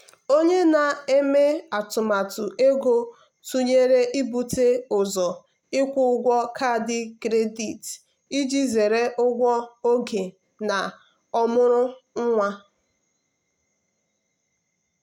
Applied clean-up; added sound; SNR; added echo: none; none; none; none.